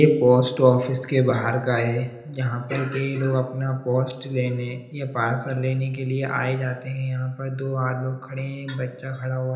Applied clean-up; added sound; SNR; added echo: none; none; none; reverberation time 1.0 s.